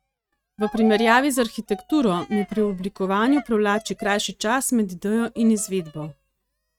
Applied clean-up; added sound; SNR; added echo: neural mask model RNNoise.